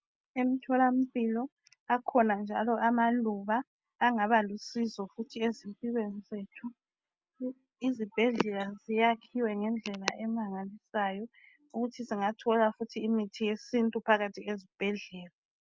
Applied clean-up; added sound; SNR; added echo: none; none; none; none.